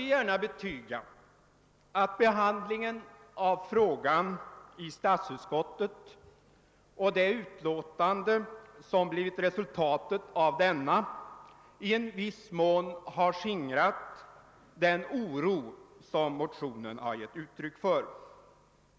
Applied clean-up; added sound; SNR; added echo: none; none; none; none.